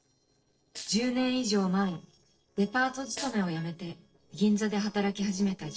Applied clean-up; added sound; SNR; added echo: neural separator model SepFormer DNS4.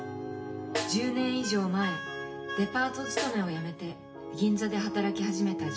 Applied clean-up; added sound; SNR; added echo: none; Snare drum; 11 dB; reverberation time 0.6 s.